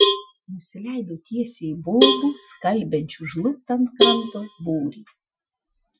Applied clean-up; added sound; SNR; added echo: classical method Wiener filter.